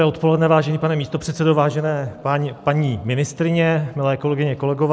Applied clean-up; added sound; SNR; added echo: none; none; none; none.